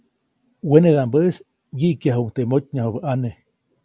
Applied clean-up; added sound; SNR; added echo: none; none; none; none.